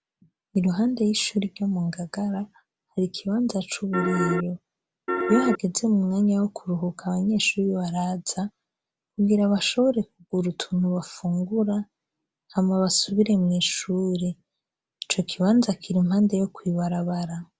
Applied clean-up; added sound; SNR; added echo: none; Piano; 0 dB; none.